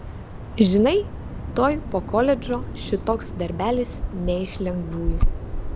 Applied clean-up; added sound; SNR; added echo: none; Bird vocalization, bird call, bird song; 4 dB; none.